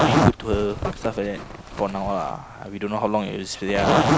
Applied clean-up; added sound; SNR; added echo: none; Zipper (clothing); -2 dB; none.